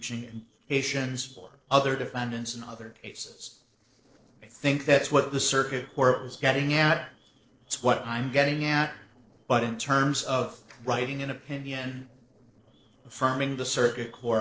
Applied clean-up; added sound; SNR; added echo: neural separator model SepFormer DNS4.